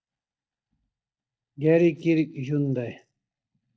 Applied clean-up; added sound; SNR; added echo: neural mask model DeepFilterNet 3.